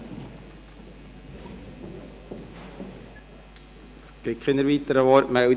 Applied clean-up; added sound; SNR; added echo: none; none; none; none.